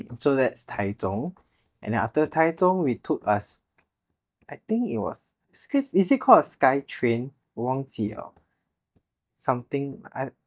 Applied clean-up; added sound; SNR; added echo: neural mask model DeepFilterNet 3.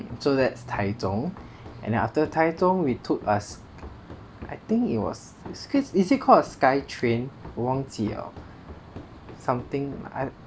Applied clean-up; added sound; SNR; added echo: none; Run; 20 dB; none.